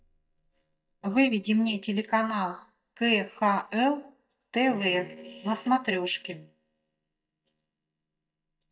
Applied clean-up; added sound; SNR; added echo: neural mask model DeepFilterNet 3.